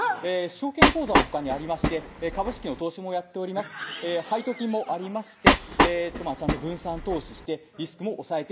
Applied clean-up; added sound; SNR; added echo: none; Train; -5 dB; none.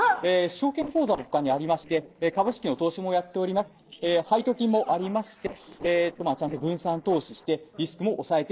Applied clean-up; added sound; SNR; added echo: neural separator model SepFormer DNS4.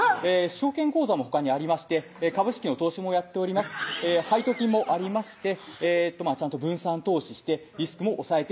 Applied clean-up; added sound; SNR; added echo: none; none; none; none.